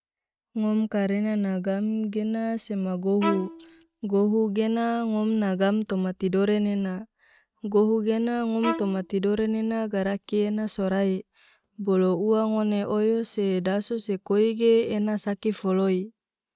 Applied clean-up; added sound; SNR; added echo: neural mask model RNNoise.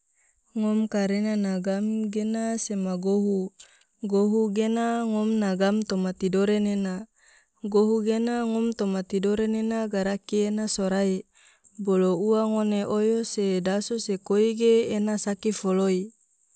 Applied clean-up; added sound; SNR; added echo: none; none; none; none.